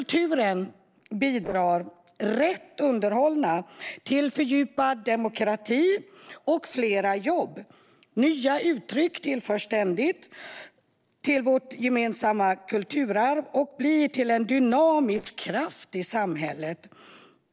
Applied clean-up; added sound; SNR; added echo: neural separator model SepFormer DNS4.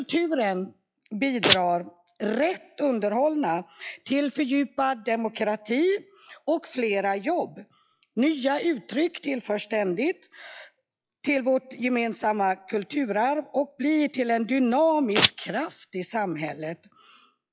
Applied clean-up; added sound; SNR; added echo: classical method log-MMSE.